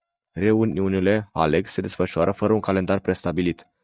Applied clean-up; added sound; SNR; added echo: neural mask model DeepFilterNet 3.